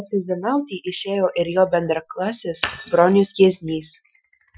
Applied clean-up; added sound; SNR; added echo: classical method Wiener filter.